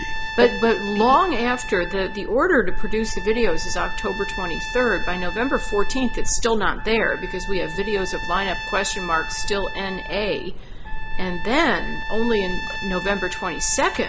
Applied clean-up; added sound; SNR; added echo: none; Trumpet; 11 dB; none.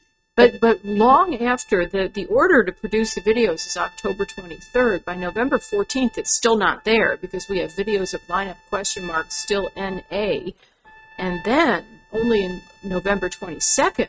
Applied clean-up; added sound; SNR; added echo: neural mask model RNNoise.